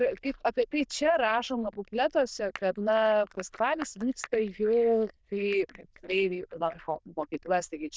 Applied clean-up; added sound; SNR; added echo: neural diffusion model UNIVERSE++.